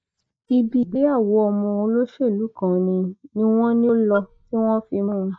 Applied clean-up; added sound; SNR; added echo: neural mask model DeepFilterNet 3.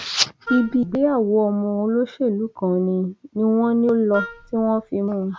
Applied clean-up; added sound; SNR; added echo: none; Wind instrument, woodwind instrument; 13 dB; none.